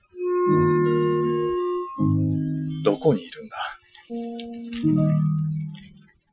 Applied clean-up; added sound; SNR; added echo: classical method Wiener filter.